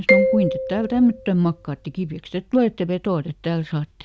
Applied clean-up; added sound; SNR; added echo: none; Marimba, xylophone; 3 dB; none.